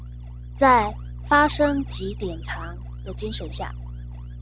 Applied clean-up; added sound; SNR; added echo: neural separator model SepFormer DNS4.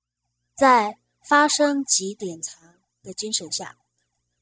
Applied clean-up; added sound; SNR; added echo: neural mask model DeepFilterNet 3.